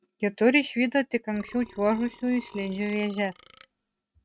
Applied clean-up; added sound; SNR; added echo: neural mask model RNNoise.